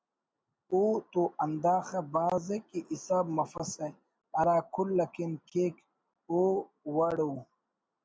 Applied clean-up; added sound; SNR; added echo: none; none; none; none.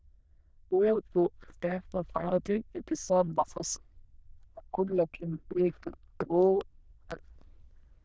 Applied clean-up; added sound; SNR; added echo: neural diffusion model UNIVERSE++.